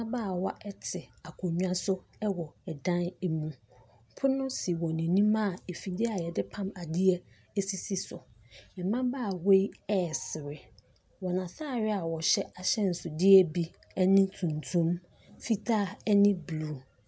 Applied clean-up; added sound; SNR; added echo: none; none; none; none.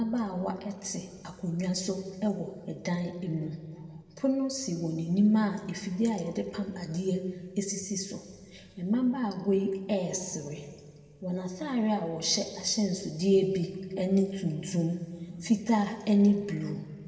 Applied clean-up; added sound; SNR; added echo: none; none; none; reverberation time 1.4 s.